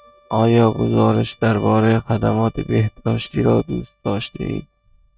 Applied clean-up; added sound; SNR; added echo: neural mask model RNNoise.